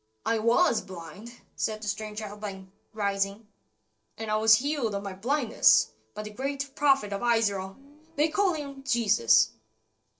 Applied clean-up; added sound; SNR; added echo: neural separator model SepFormer DNS4.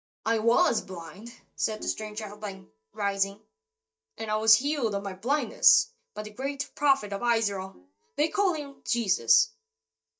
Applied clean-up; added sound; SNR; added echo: neural mask model DeepFilterNet 3.